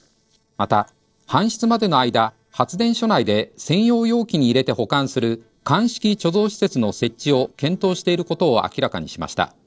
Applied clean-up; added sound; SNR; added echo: neural separator model SepFormer DNS4.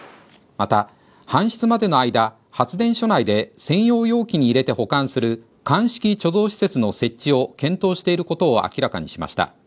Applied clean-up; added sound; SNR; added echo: none; none; none; none.